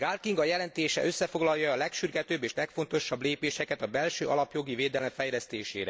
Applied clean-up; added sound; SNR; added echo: none; none; none; none.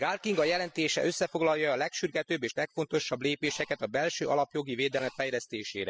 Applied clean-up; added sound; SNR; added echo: classical method spectral subtraction.